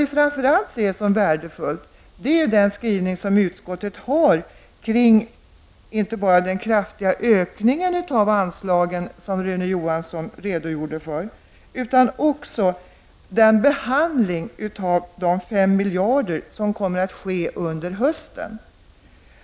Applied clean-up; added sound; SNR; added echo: none; none; none; none.